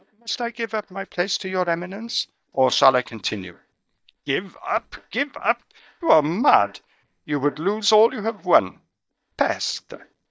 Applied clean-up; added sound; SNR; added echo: neural mask model DeepFilterNet 3.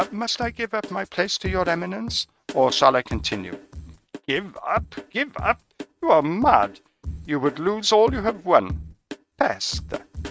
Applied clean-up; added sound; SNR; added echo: neural mask model RNNoise.